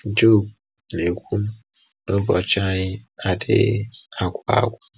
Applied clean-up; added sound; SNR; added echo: none; none; none; none.